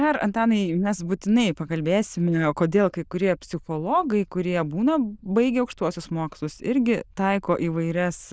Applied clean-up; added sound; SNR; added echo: neural diffusion model UNIVERSE++.